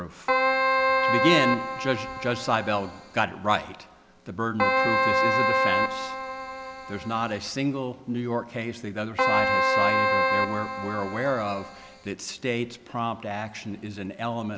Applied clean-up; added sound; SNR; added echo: none; Keyboard (musical); -5 dB; none.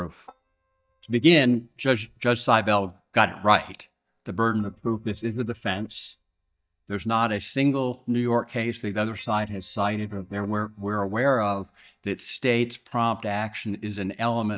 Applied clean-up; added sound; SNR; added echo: neural mask model DeepFilterNet 3.